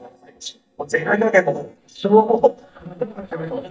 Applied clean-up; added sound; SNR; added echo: neural mask model DeepFilterNet 3.